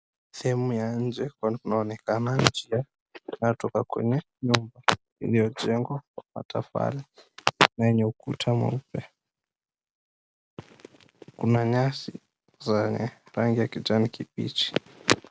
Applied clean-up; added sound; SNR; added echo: none; none; none; none.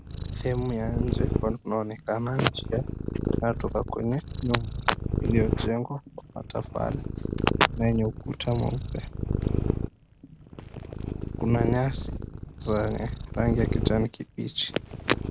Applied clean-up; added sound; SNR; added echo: none; Purr; 2 dB; none.